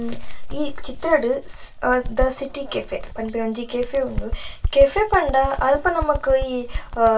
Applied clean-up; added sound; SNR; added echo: none; Bird; 9 dB; reverberation time 0.1 s.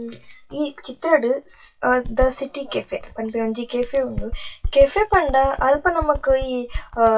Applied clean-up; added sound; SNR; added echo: classical method WPE with log-MMSE.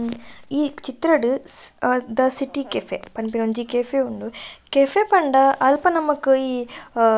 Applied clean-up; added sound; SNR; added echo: none; none; none; none.